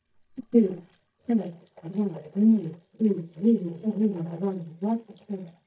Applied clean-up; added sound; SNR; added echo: neural mask model DeepFilterNet 3.